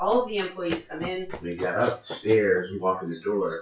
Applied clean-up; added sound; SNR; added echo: classical method WPE with log-MMSE.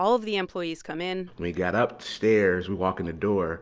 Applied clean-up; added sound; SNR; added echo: none; none; none; none.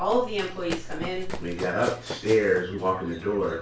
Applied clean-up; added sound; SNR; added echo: none; Run; 13 dB; reverberation time 0.3 s.